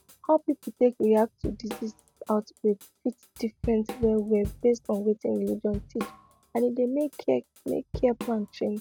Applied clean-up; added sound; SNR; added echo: none; Drum / Drum kit; 15 dB; none.